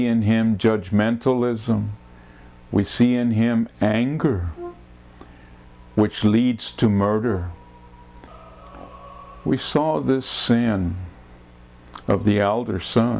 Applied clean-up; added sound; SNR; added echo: none; Brass instrument; 19 dB; none.